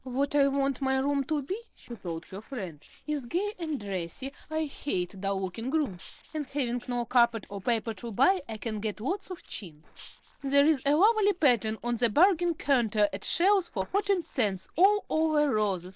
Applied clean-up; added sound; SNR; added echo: neural separator model SepFormer DNS4.